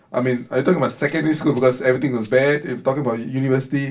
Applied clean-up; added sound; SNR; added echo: none; Rattle (instrument); 18 dB; reverberation time 0.2 s.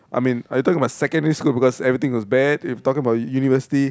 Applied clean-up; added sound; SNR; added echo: none; none; none; none.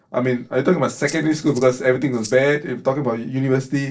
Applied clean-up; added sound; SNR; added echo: neural separator model SepFormer DNS4.